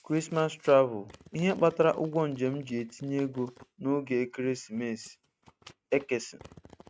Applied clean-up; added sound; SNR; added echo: neural mask model RNNoise.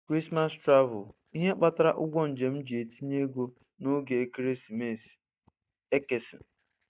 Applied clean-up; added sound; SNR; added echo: neural mask model DeepFilterNet 3.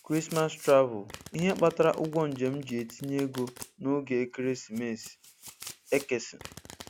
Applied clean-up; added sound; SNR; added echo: none; Domestic sounds, home sounds; 18 dB; none.